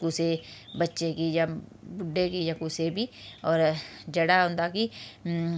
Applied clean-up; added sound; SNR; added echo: none; none; none; none.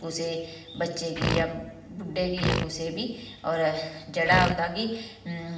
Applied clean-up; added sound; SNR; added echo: none; Fart; -1 dB; reverberation time 0.9 s.